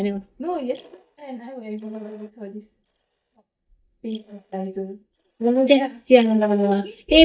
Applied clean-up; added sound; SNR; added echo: neural mask model DeepFilterNet 3.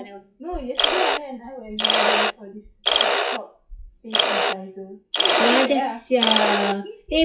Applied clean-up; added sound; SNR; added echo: classical method WPE with log-MMSE.